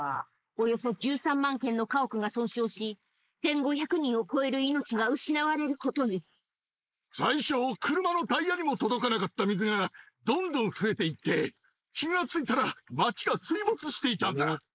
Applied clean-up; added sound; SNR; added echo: neural mask model Resemble Enhance denoiser.